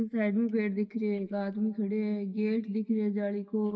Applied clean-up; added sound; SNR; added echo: neural mask model DeepFilterNet 3.